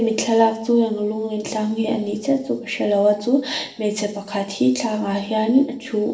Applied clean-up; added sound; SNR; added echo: none; none; none; reverberation time 0.7 s.